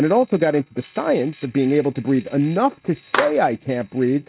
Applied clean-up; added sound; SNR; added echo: neural mask model RNNoise.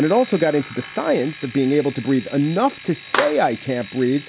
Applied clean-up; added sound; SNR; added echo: none; Alarm + Clapping; 12 dB; none.